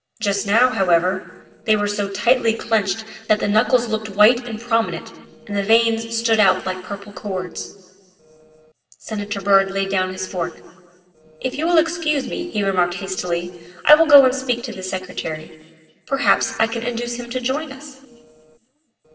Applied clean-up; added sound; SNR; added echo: neural separator model SepFormer DNS4.